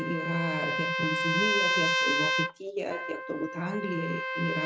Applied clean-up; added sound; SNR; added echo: none; Trumpet; -3 dB; none.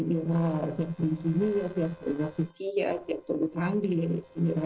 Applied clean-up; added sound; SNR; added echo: neural separator model SepFormer DNS4.